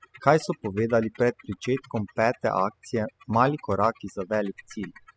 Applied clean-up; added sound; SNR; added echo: classical method spectral subtraction.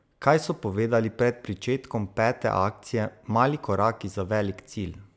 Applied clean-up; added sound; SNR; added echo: none; none; none; none.